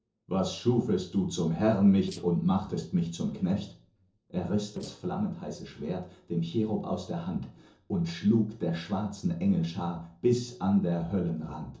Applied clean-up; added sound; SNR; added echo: neural separator model SepFormer DNS4.